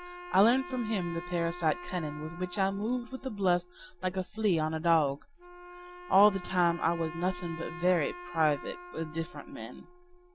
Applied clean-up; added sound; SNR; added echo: none; Wind instrument, woodwind instrument; 15 dB; none.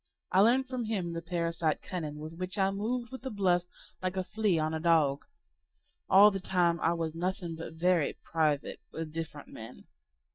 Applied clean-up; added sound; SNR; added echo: neural mask model DeepFilterNet 3.